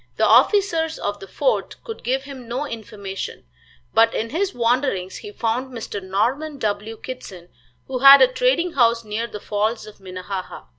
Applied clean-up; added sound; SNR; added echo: none; none; none; none.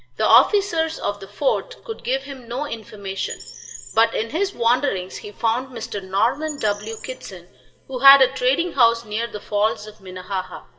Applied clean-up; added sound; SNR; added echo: none; Bird; 19 dB; reverberation time 2.7 s.